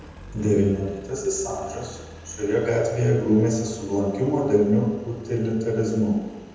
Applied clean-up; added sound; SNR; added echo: none; Engine; 19 dB; reverberation time 1.1 s.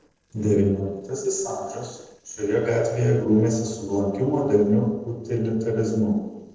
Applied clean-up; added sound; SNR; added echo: neural separator model SepFormer DNS4.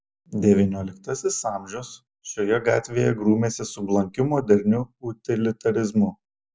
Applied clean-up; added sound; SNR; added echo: none; none; none; none.